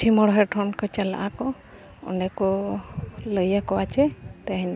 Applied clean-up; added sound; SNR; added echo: none; none; none; none.